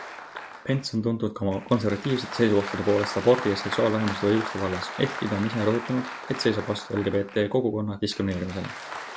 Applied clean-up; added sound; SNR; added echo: none; Applause; 11 dB; none.